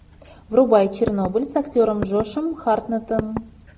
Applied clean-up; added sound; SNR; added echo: none; Knock / Wood; 10 dB; none.